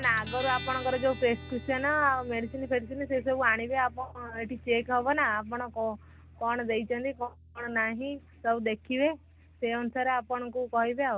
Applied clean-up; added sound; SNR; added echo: none; Guitar; 16 dB; none.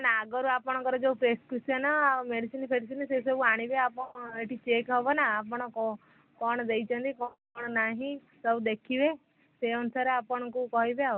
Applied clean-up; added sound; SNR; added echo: none; none; none; none.